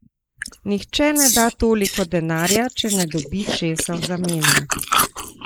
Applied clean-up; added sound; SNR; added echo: neural mask model Resemble Enhance denoiser.